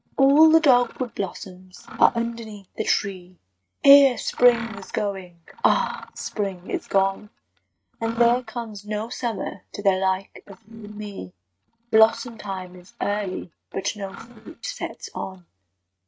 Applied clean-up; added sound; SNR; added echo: neural mask model RNNoise.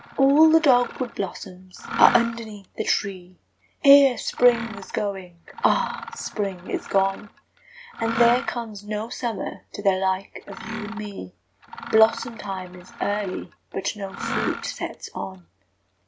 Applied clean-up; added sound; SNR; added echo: none; Mechanisms; 12 dB; none.